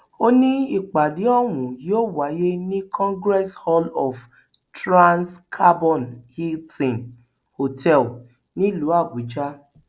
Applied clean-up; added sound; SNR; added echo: none; none; none; none.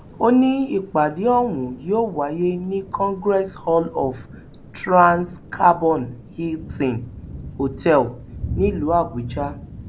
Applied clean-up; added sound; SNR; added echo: none; Thunder / Rain; 14 dB; none.